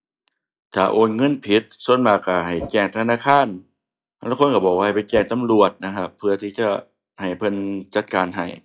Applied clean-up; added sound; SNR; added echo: classical method log-MMSE.